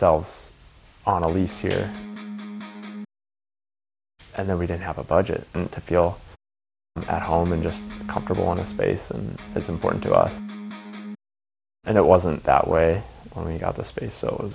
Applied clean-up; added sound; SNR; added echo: none; Electric guitar; 11 dB; none.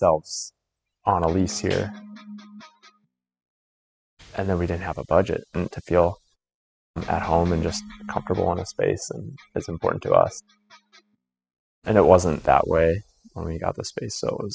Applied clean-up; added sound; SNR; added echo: classical method spectral subtraction.